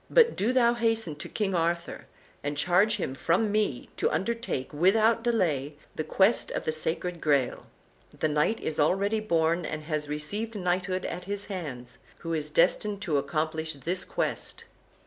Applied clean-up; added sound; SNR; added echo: none; none; none; none.